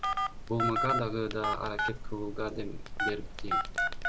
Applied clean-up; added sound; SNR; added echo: none; Telephone; -3 dB; none.